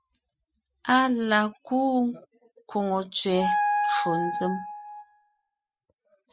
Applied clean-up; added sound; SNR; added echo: classical method spectral subtraction.